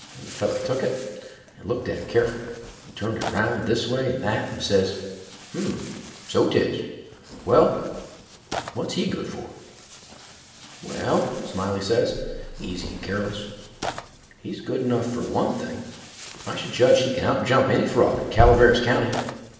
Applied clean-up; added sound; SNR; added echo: none; Tearing; 16 dB; reverberation time 1.1 s.